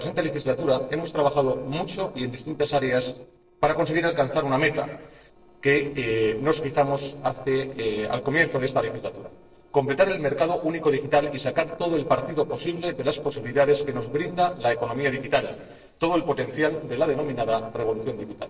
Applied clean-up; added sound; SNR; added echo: neural separator model SepFormer DNS4.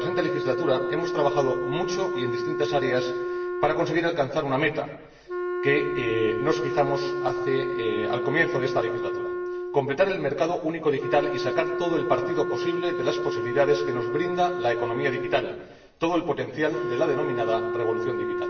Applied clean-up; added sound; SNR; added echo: none; Wind instrument, woodwind instrument; 3 dB; reverberation time 1.0 s.